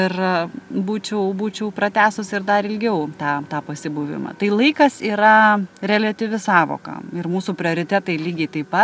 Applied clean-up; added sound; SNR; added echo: none; none; none; none.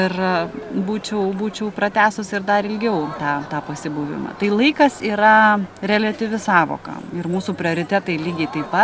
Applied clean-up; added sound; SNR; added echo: none; Crowd + Crowd; 17 dB; none.